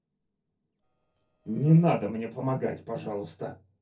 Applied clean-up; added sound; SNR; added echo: neural separator model SepFormer DNS4.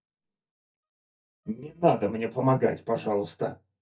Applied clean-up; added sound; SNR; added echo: neural mask model DeepFilterNet 3.